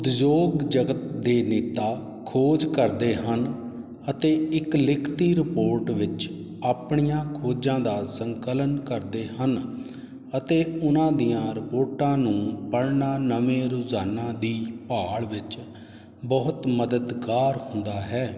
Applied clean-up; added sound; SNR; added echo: none; none; none; none.